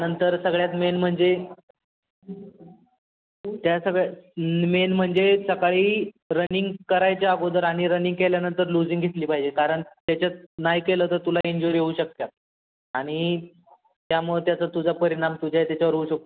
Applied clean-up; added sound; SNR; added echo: none; none; none; none.